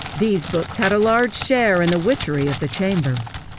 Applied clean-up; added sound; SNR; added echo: none; Crackle; 9 dB; none.